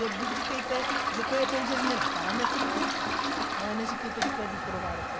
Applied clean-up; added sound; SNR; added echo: none; Toilet flush; -4 dB; none.